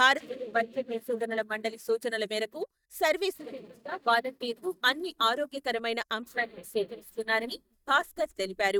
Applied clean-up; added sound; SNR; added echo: neural mask model DeepFilterNet 3.